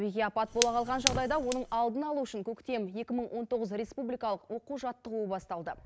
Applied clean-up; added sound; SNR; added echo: none; Fire; 3 dB; none.